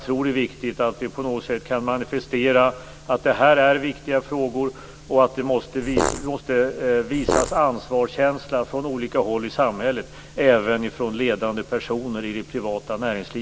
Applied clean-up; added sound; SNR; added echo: none; Fart; 1 dB; none.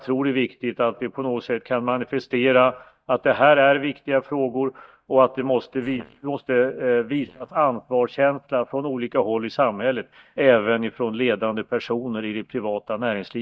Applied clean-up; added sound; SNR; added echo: neural mask model DeepFilterNet 3.